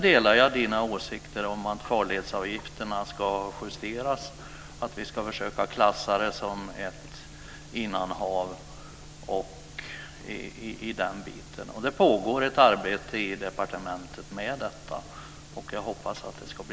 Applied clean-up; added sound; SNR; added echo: none; none; none; none.